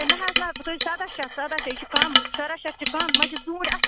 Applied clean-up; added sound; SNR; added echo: none; Chink, clink; -4 dB; none.